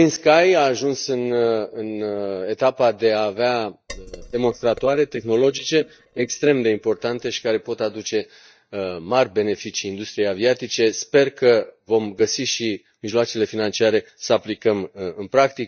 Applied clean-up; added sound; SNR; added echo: neural mask model DeepFilterNet 3.